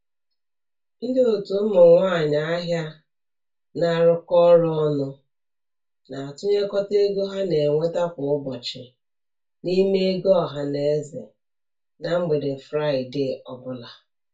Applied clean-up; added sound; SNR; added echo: none; none; none; reverberation time 0.2 s.